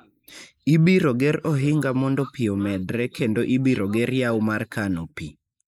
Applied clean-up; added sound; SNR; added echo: neural mask model Resemble Enhance denoiser.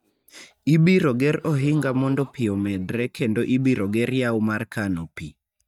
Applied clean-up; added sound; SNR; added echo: neural mask model DeepFilterNet 3.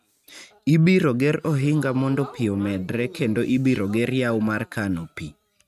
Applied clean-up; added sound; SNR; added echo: neural mask model RNNoise.